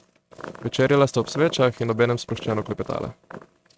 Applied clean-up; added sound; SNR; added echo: neural mask model RNNoise.